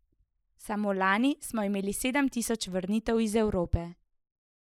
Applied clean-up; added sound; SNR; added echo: neural mask model Resemble Enhance denoiser.